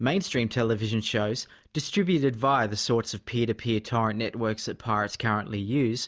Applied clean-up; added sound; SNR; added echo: none; none; none; none.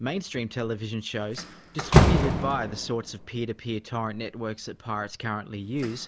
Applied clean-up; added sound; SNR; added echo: none; Slam; -3 dB; none.